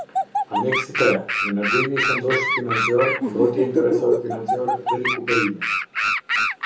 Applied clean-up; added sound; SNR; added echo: none; Animal; 0 dB; reverberation time 1.0 s.